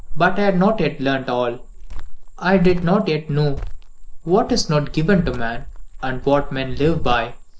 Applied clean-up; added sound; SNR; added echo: none; Cricket; 5 dB; none.